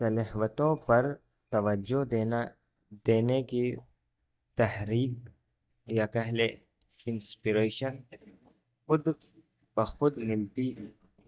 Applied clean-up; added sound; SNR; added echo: neural mask model DeepFilterNet 3.